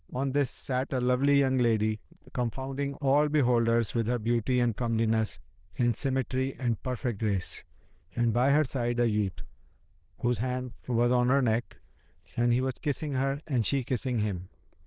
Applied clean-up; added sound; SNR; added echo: neural diffusion model UNIVERSE++.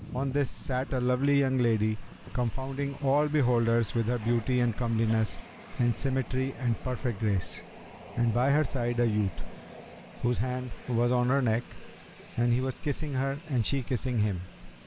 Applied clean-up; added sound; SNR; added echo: none; Train; 18 dB; none.